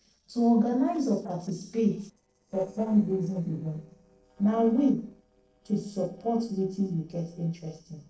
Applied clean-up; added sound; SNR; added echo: neural separator model SepFormer DNS4.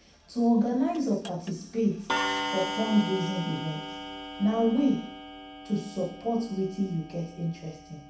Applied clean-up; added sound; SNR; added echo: none; Clock; 8 dB; reverberation time 0.6 s.